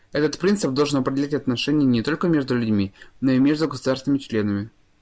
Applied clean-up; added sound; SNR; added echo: none; none; none; none.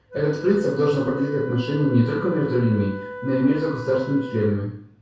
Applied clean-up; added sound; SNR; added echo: none; Wind instrument, woodwind instrument; 13 dB; reverberation time 0.6 s.